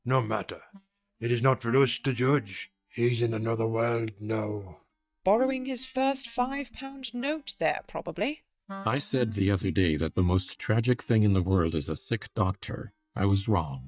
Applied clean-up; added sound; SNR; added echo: neural mask model DeepFilterNet 3.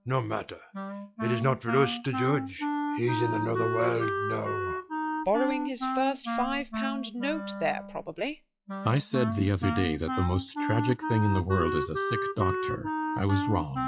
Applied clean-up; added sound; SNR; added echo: classical method log-MMSE.